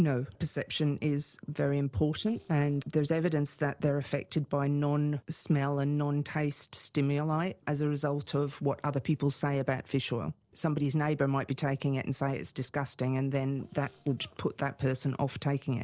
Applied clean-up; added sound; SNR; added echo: neural separator model SepFormer DNS4.